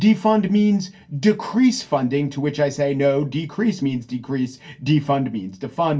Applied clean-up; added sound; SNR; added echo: none; none; none; reverberation time 0.2 s.